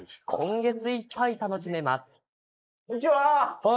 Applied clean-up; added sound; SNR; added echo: neural mask model Resemble Enhance denoiser.